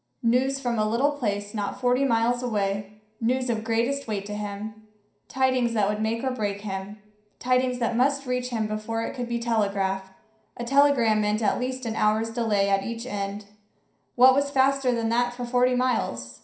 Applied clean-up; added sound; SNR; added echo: none; none; none; reverberation time 0.5 s.